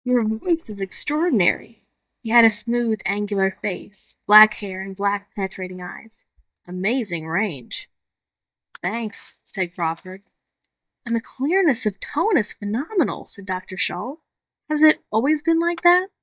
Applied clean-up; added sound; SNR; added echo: neural mask model DeepFilterNet 3.